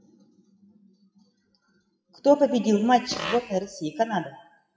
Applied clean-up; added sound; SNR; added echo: classical method WPE with log-MMSE.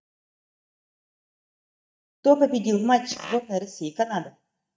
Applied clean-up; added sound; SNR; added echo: neural mask model DeepFilterNet 3.